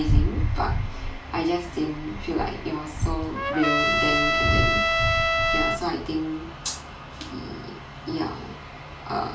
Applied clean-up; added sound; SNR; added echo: none; Trumpet; -3 dB; reverberation time 0.3 s.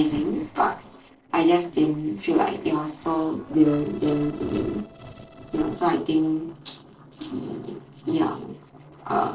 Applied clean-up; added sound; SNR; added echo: neural separator model SepFormer DNS4.